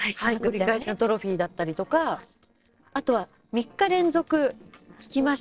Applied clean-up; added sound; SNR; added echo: neural separator model SepFormer DNS4.